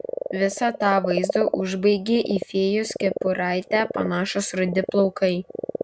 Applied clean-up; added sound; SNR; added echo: none; Frog; 8 dB; none.